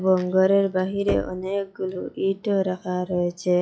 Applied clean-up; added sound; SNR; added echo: classical method log-MMSE.